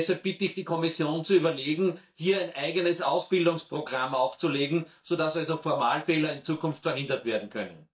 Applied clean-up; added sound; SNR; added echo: neural mask model DeepFilterNet 3.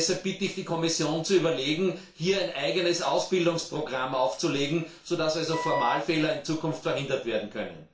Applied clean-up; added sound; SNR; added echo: none; Wind instrument, woodwind instrument; 6 dB; reverberation time 0.3 s.